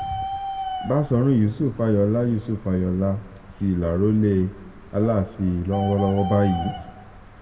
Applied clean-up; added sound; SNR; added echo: none; Bird; 12 dB; reverberation time 1.0 s.